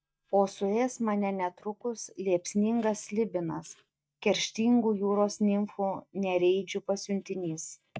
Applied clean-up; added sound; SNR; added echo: neural mask model DeepFilterNet 3.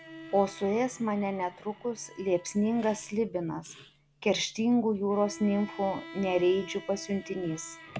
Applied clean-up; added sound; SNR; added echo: none; Bowed string instrument; 19 dB; none.